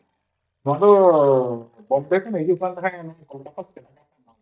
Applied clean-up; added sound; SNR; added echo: neural mask model DeepFilterNet 3.